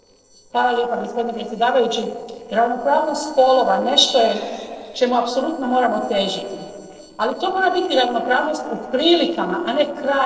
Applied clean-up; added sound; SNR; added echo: neural separator model SepFormer DNS4.